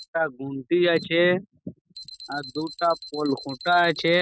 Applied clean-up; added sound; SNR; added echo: neural mask model RNNoise.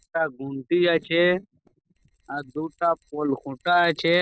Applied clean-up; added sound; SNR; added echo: neural separator model SepFormer DNS4.